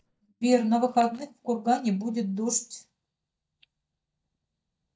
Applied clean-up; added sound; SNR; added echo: neural mask model DeepFilterNet 3.